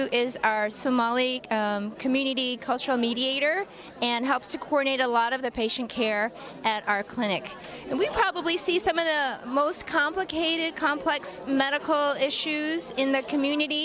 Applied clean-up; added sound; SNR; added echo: none; none; none; none.